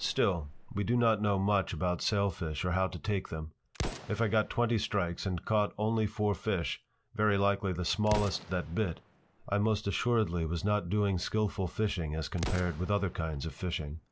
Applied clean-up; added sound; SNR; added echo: none; Explosion; 15 dB; none.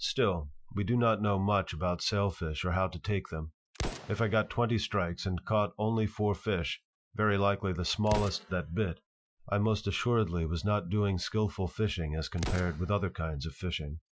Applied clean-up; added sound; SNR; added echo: classical method Wiener filter.